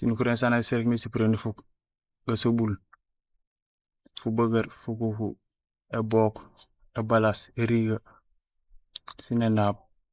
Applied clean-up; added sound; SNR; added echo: neural mask model Resemble Enhance denoiser.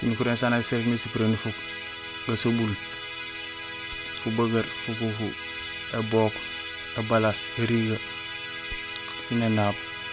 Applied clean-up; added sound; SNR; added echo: none; Musical instrument; 11 dB; none.